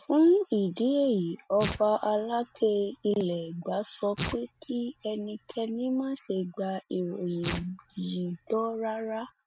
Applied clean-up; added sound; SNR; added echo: none; Tearing; 10 dB; none.